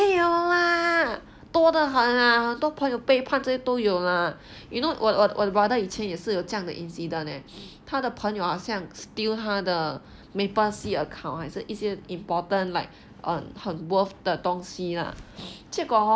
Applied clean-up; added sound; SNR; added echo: none; none; none; none.